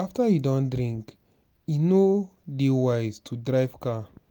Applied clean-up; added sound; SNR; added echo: none; none; none; none.